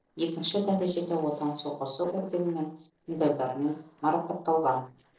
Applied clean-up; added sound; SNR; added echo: neural separator model SepFormer DNS4.